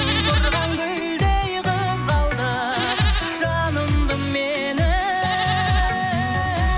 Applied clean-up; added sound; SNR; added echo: none; Livestock, farm animals, working animals; 9 dB; none.